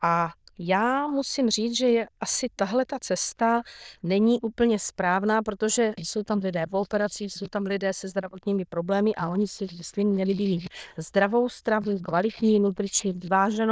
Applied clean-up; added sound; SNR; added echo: neural diffusion model UNIVERSE++.